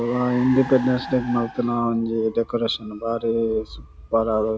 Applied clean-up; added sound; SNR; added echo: none; Car; 17 dB; none.